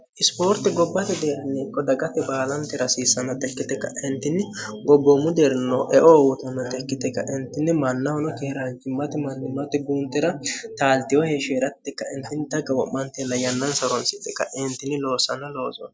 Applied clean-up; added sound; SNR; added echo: none; none; none; none.